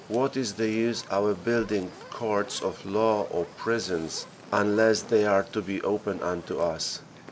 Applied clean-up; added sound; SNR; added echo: none; Fire; 19 dB; none.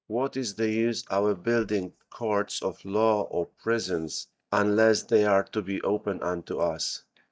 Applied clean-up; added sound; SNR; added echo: neural mask model DeepFilterNet 3.